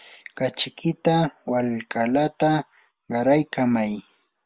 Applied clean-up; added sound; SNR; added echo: none; none; none; none.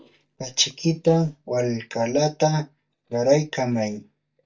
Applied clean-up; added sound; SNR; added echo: neural mask model DeepFilterNet 3.